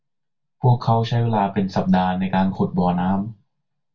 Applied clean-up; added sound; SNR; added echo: none; none; none; reverberation time 0.2 s.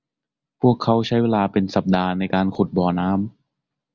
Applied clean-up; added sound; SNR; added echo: none; none; none; none.